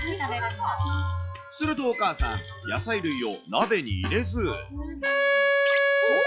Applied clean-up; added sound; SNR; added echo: classical method log-MMSE.